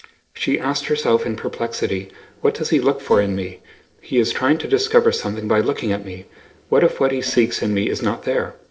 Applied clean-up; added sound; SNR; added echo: neural separator model SepFormer DNS4.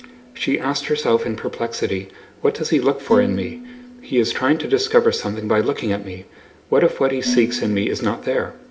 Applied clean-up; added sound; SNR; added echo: none; Dishes, pots, and pans; 13 dB; reverberation time 0.3 s.